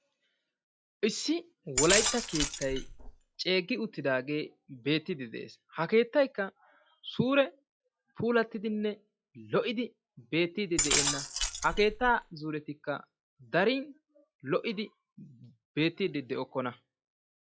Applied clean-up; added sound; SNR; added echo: classical method log-MMSE.